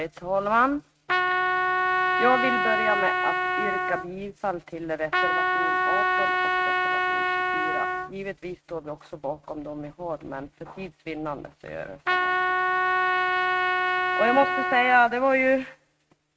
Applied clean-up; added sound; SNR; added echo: neural mask model RNNoise.